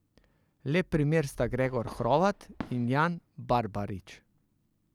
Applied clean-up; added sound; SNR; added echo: none; Fireworks; 17 dB; none.